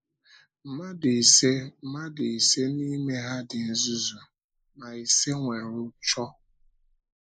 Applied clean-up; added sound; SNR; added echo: neural mask model Resemble Enhance denoiser.